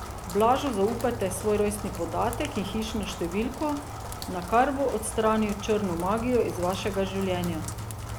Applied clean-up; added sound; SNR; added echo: none; Rain; 8 dB; none.